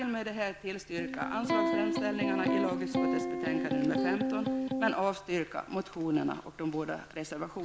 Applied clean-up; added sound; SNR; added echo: none; Electric guitar; -3 dB; none.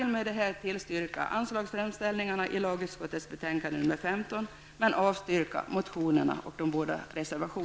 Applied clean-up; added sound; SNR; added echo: none; none; none; none.